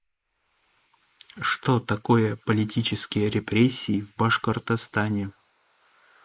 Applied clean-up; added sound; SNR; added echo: neural mask model Resemble Enhance denoiser.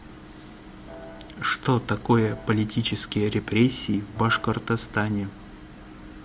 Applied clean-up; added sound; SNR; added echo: none; Piano; 18 dB; none.